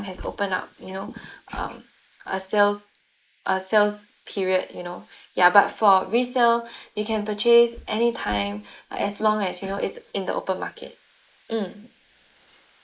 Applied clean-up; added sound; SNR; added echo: neural mask model Resemble Enhance denoiser.